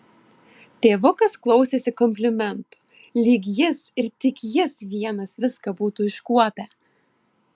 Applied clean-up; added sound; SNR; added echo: none; none; none; none.